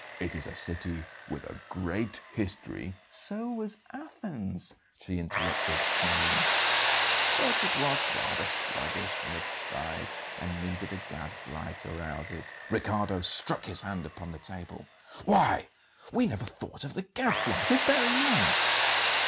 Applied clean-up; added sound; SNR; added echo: none; Tools; -2 dB; none.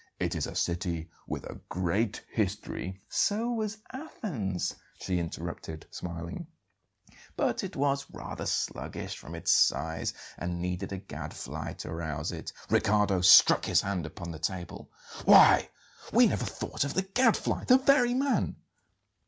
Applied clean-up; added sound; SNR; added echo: none; none; none; none.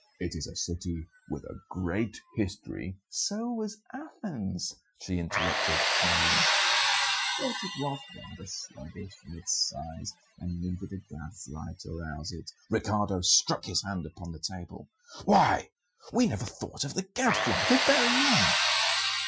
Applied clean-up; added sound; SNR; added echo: classical method Wiener filter.